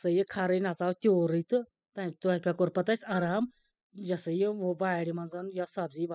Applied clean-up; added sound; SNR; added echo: classical method spectral subtraction.